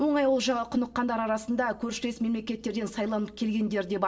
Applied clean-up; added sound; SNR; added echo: none; none; none; reverberation time 0.4 s.